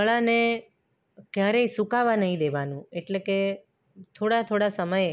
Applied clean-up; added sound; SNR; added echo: none; none; none; none.